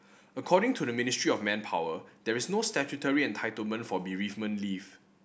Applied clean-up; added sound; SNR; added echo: none; none; none; none.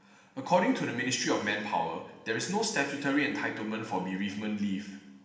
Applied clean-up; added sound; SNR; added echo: none; none; none; reverberation time 1.1 s.